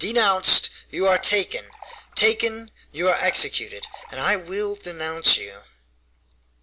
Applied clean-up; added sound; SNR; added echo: none; Dishes, pots, and pans / Chink, clink; 17 dB; none.